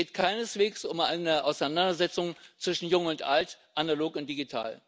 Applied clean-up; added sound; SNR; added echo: none; none; none; none.